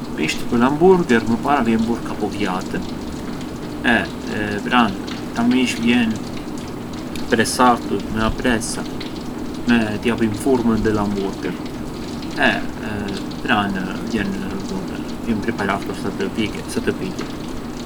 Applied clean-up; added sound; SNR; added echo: none; Rain; 6 dB; none.